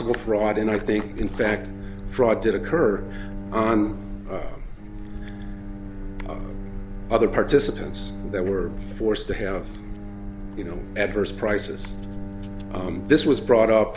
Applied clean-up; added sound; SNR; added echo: none; Bowed string instrument; 12 dB; none.